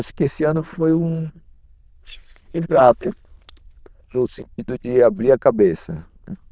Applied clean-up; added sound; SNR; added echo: neural diffusion model UNIVERSE++.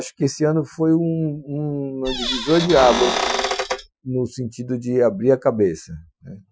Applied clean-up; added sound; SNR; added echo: classical method Wiener filter.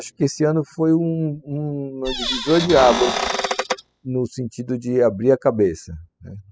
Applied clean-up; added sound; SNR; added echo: classical method spectral subtraction.